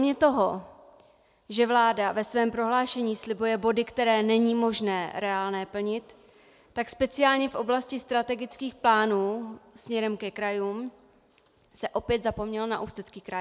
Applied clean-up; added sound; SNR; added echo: none; none; none; none.